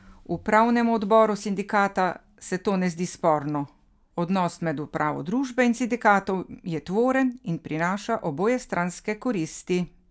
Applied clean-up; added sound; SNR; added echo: none; none; none; none.